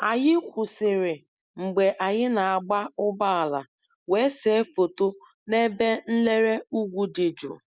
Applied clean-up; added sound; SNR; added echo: none; none; none; none.